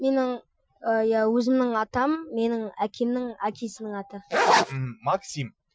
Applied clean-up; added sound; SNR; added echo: classical method Wiener filter.